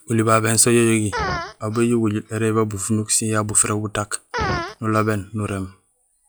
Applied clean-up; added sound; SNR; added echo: classical method log-MMSE.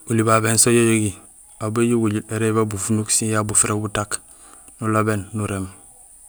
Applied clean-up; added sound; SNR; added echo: none; none; none; none.